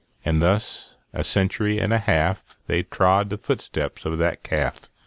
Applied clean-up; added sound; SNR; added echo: none; none; none; none.